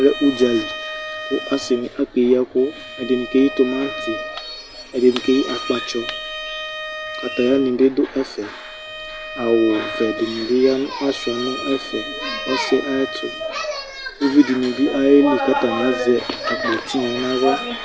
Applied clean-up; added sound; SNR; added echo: none; Bowed string instrument; 11 dB; none.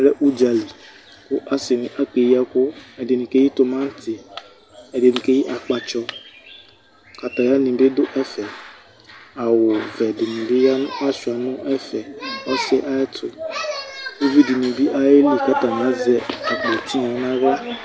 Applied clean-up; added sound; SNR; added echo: none; none; none; none.